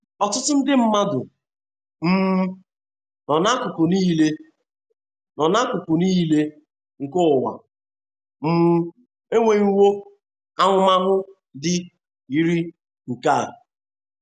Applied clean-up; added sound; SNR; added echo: none; none; none; none.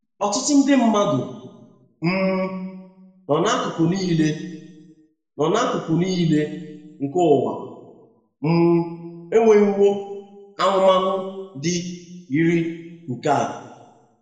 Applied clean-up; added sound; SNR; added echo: none; none; none; reverberation time 1.0 s.